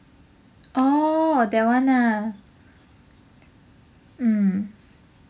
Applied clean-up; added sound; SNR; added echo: none; none; none; none.